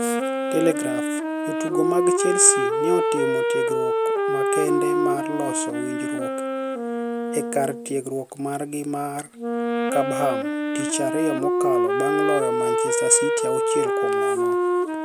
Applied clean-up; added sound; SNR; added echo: none; Wind instrument, woodwind instrument; -3 dB; none.